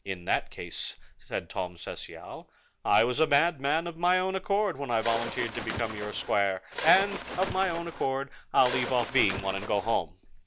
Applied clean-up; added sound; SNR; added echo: none; Bird; 7 dB; none.